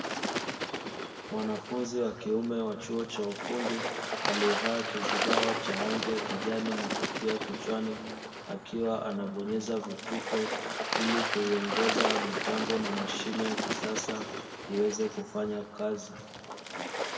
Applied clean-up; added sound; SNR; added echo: none; Water / Bird; 1 dB; reverberation time 1.7 s.